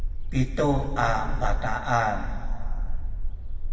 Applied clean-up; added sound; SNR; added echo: none; Bark; -2 dB; reverberation time 2.0 s.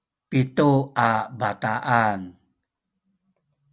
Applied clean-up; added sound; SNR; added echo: none; none; none; none.